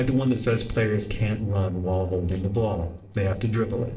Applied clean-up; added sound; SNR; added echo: neural separator model SepFormer DNS4.